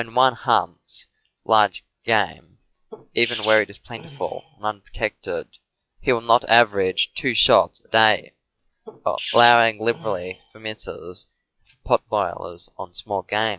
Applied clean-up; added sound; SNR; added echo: classical method log-MMSE.